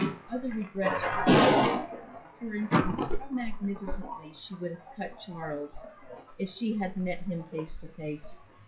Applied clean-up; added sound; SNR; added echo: classical method WPE with log-MMSE.